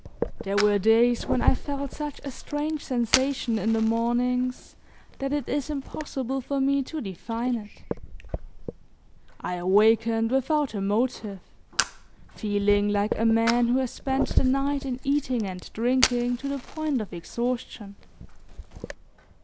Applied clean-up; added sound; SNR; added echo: none; Fire; 7 dB; none.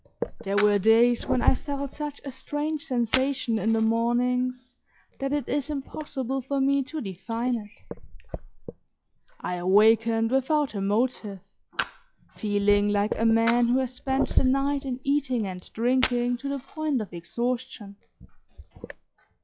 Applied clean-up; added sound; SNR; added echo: classical method log-MMSE.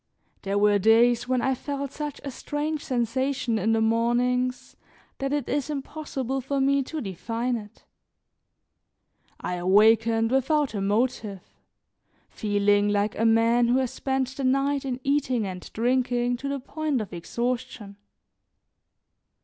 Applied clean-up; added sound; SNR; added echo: none; none; none; none.